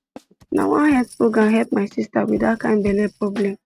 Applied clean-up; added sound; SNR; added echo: neural mask model RNNoise.